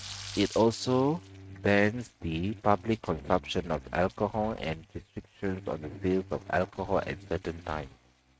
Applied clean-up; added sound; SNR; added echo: neural mask model RNNoise.